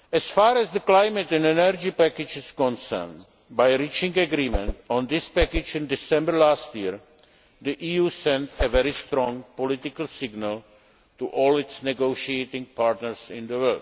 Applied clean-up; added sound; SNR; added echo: none; Whoosh, swoosh, swish; 5 dB; none.